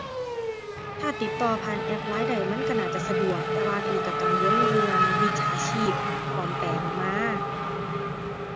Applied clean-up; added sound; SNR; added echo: none; Race car, auto racing / Accelerating, revving, vroom; -4 dB; none.